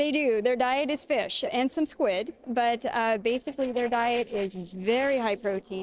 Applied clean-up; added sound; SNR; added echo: neural separator model SepFormer DNS4.